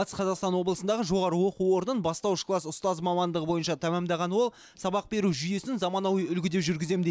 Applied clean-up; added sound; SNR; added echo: none; none; none; none.